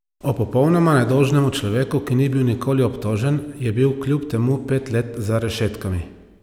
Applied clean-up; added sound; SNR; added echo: none; none; none; none.